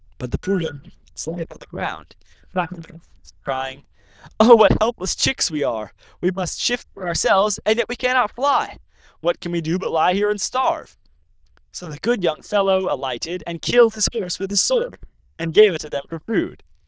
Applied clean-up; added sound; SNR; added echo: neural diffusion model UNIVERSE++.